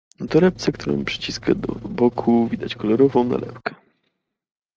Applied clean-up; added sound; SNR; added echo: neural mask model RNNoise.